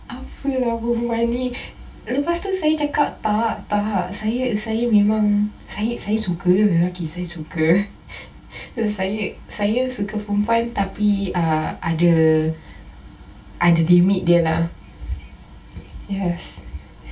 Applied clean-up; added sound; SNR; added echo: none; none; none; reverberation time 0.2 s.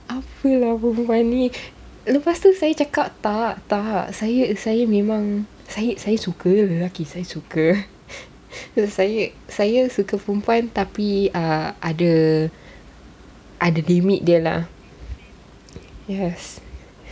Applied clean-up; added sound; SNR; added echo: none; none; none; none.